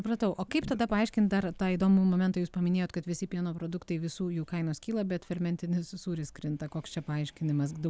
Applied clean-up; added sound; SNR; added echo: none; none; none; none.